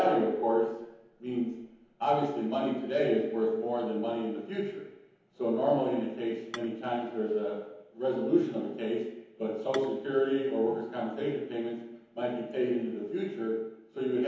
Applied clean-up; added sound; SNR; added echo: none; Dishes, pots, and pans / Chink, clink; 15 dB; reverberation time 1.0 s.